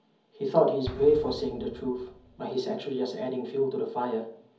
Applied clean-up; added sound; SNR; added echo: none; Explosion; 18 dB; reverberation time 0.7 s.